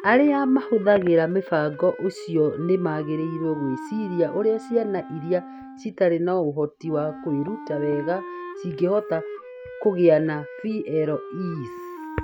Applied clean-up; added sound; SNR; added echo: none; Wind instrument, woodwind instrument; 13 dB; none.